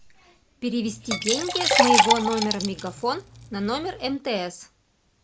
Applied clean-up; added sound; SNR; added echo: none; Liquid; -3 dB; none.